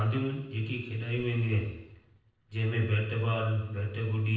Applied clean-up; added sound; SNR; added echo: neural separator model SepFormer DNS4.